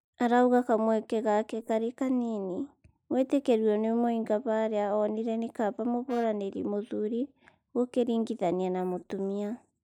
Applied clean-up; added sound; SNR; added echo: neural mask model Resemble Enhance denoiser.